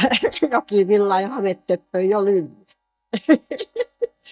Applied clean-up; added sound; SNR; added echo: neural mask model DeepFilterNet 3.